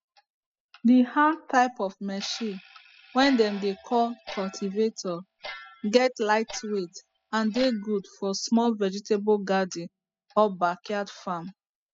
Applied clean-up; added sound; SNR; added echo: classical method spectral subtraction.